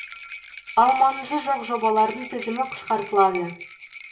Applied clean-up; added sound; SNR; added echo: none; Rattle; 15 dB; reverberation time 0.1 s.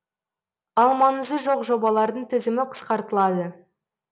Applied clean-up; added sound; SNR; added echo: none; none; none; none.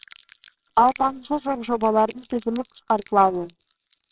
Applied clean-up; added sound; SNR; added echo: neural separator model SepFormer WHAMR!.